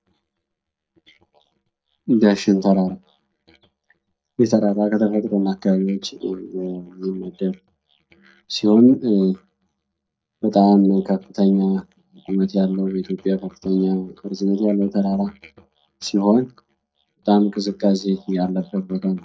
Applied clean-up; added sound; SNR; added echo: neural mask model DeepFilterNet 3.